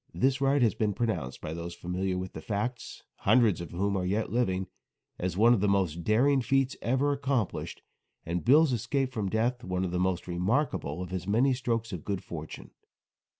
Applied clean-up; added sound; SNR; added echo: none; none; none; none.